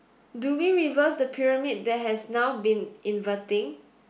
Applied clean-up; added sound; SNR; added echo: none; none; none; none.